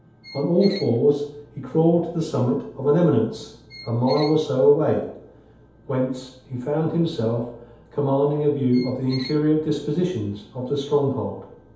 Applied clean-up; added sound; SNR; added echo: none; Squeak; 17 dB; reverberation time 0.8 s.